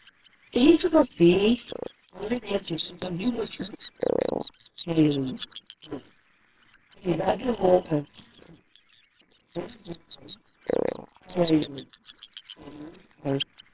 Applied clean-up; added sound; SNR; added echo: neural separator model SepFormer WHAMR!.